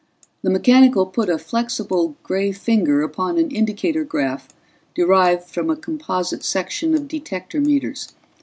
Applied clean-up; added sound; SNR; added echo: none; none; none; none.